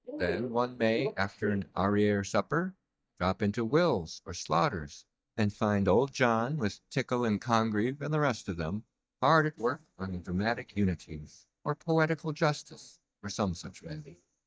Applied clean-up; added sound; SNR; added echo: neural mask model DeepFilterNet 3.